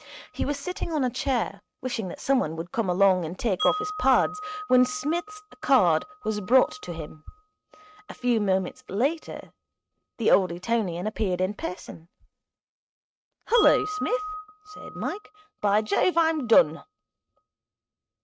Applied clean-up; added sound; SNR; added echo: neural mask model RNNoise.